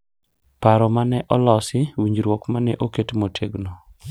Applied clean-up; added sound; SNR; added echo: none; none; none; none.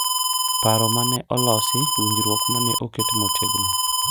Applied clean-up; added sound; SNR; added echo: none; Alarm; -4 dB; none.